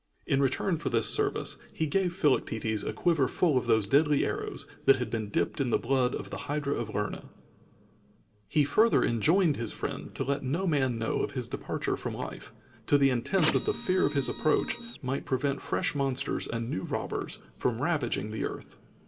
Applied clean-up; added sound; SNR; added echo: none; Printer; 7 dB; reverberation time 2.1 s.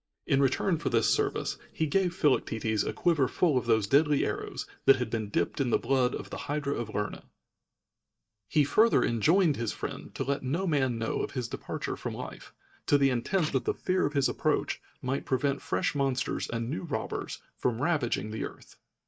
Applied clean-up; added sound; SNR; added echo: neural mask model DeepFilterNet 3.